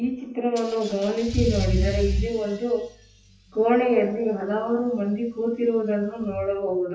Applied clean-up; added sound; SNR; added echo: classical method WPE with log-MMSE.